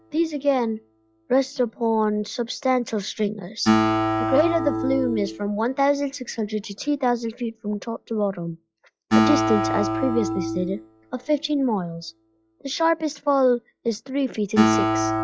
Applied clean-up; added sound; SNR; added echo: classical method log-MMSE.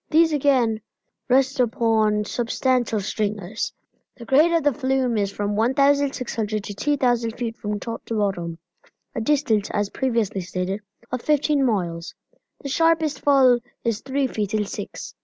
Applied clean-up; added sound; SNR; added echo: none; none; none; none.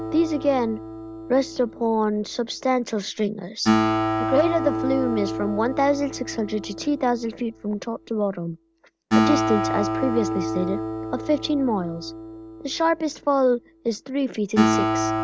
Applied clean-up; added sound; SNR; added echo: none; Acoustic guitar; 3 dB; none.